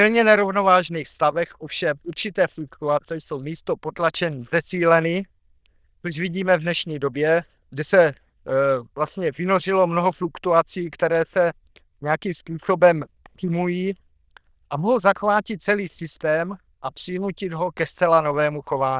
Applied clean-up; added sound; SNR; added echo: neural diffusion model UNIVERSE++.